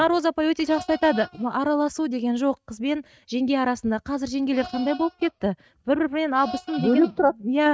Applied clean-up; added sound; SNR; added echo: neural mask model RNNoise.